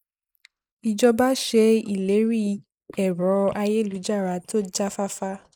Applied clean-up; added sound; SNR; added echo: neural mask model Resemble Enhance denoiser.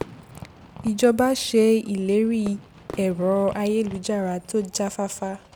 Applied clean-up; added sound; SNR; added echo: none; Fireworks; 19 dB; none.